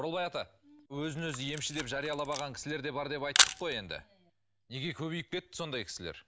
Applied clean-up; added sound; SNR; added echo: none; Camera; -3 dB; none.